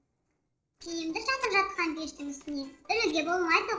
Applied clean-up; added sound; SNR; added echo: neural separator model SepFormer DNS4.